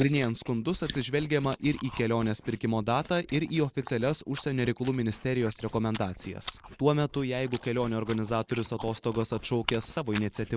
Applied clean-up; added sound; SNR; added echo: neural mask model Resemble Enhance denoiser.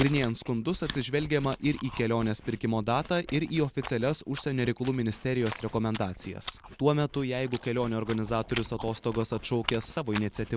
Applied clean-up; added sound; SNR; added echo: none; Chewing, mastication; 13 dB; none.